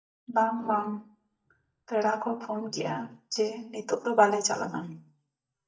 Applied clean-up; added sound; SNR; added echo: neural mask model DeepFilterNet 3.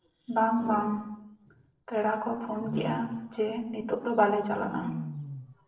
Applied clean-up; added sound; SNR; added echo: neural separator model SepFormer DNS4.